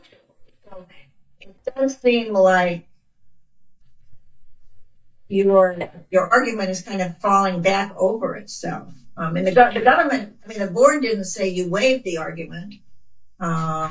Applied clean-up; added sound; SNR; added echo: neural mask model DeepFilterNet 3.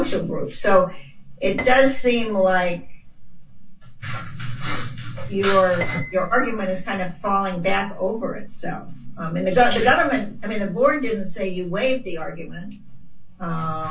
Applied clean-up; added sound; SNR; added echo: none; Piano; 16 dB; reverberation time 0.2 s.